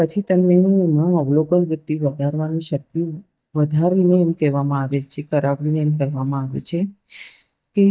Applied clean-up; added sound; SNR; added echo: neural mask model DeepFilterNet 3.